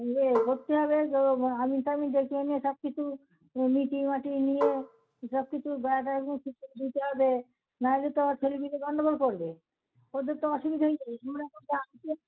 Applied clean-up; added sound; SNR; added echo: none; Marimba, xylophone; 6 dB; none.